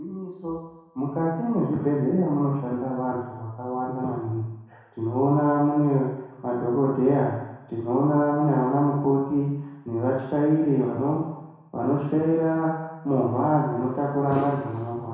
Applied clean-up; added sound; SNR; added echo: none; none; none; reverberation time 1.1 s.